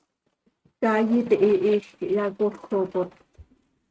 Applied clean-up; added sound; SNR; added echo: neural mask model RNNoise.